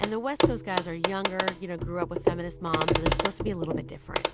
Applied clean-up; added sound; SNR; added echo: none; Clock; -4 dB; none.